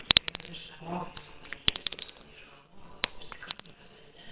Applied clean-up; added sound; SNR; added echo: neural separator model SepFormer WHAMR!.